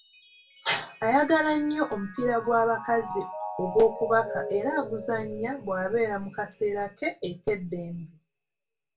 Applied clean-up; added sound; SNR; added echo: none; Mallet percussion; 12 dB; reverberation time 0.2 s.